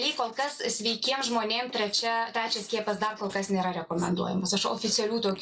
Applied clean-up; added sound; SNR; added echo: neural mask model Resemble Enhance denoiser.